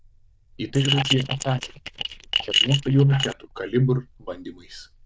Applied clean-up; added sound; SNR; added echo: neural diffusion model UNIVERSE++.